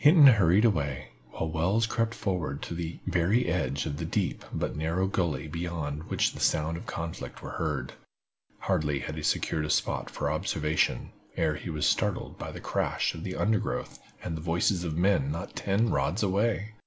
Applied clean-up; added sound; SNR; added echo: none; none; none; none.